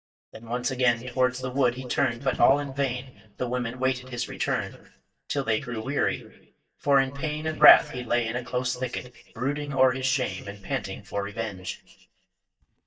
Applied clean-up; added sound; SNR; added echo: neural mask model DeepFilterNet 3.